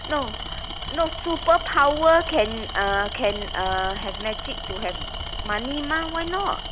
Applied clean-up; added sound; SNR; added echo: none; Tools; 7 dB; none.